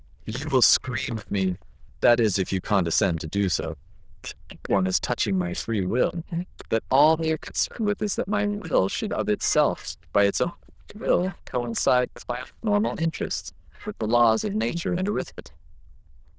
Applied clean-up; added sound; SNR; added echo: neural diffusion model UNIVERSE++.